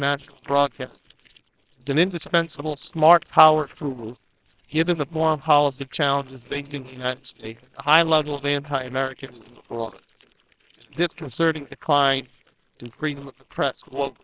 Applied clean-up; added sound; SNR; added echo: neural separator model SepFormer WHAMR!.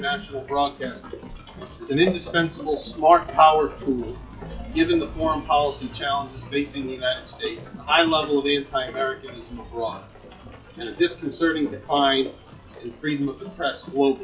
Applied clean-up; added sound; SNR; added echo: classical method WPE with log-MMSE.